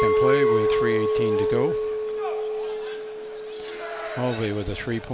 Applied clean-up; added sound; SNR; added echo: none; Chink, clink; -5 dB; none.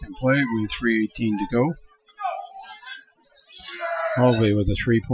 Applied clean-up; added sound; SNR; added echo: classical method Wiener filter.